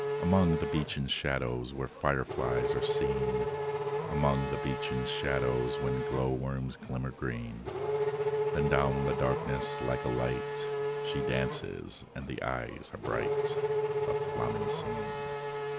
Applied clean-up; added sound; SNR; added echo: none; Race car, auto racing / Accelerating, revving, vroom; 0 dB; none.